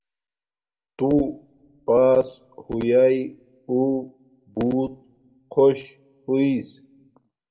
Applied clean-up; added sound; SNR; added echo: none; none; none; reverberation time 0.4 s.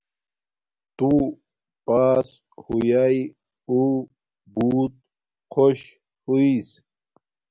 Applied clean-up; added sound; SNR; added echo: none; none; none; none.